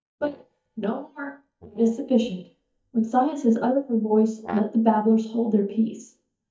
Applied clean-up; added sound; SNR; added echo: neural mask model DeepFilterNet 3.